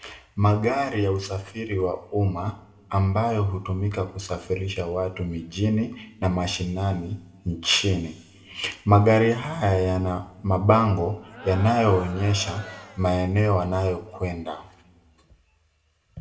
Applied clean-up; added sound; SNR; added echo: none; Crowd; 15 dB; reverberation time 1.0 s.